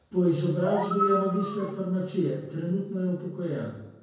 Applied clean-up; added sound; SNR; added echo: none; Animal; 6 dB; reverberation time 0.5 s.